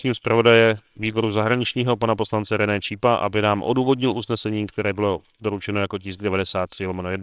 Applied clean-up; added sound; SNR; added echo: neural separator model SepFormer WHAMR!.